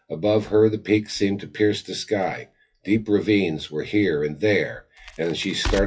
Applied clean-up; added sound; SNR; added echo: classical method WPE with log-MMSE.